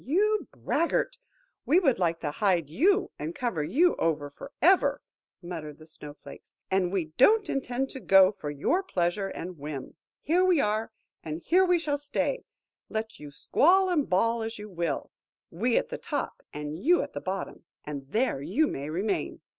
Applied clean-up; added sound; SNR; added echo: none; none; none; none.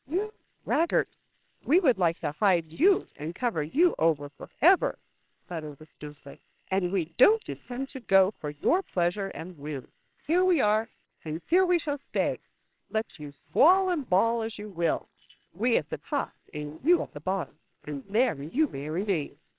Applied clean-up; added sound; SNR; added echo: neural separator model SepFormer WHAMR!.